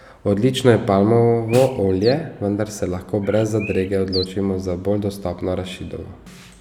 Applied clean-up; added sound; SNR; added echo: none; Bird + Snare drum; 16 dB; none.